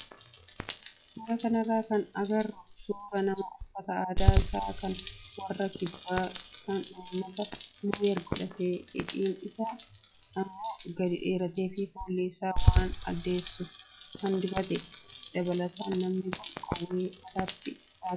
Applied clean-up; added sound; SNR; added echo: classical method log-MMSE.